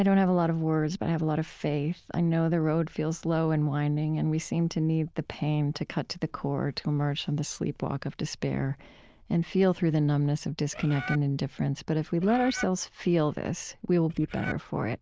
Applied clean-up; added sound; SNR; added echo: neural diffusion model UNIVERSE++.